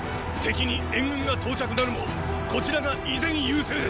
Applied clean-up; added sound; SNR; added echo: none; Tambourine; 17 dB; none.